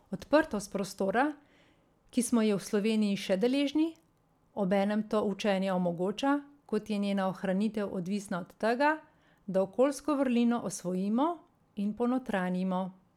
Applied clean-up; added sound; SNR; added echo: none; none; none; none.